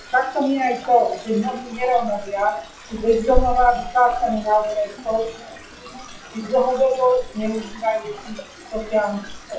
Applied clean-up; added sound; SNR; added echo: classical method WPE with log-MMSE.